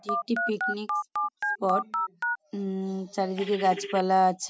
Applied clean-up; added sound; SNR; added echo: none; Telephone; 4 dB; none.